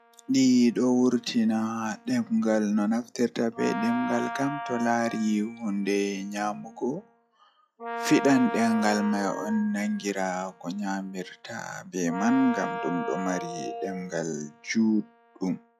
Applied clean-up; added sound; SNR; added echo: classical method log-MMSE.